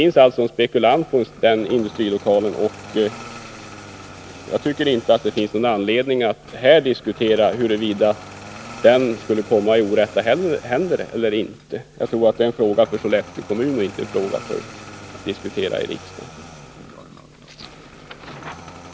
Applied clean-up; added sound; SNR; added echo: none; Engine starting; 19 dB; none.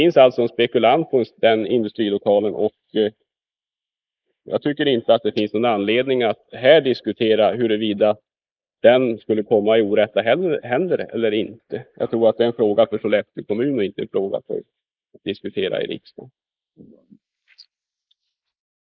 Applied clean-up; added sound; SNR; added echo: neural mask model Resemble Enhance denoiser.